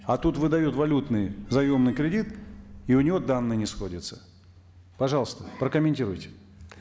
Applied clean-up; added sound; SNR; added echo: none; Cat; 20 dB; none.